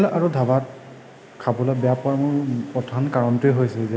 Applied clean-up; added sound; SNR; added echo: none; none; none; none.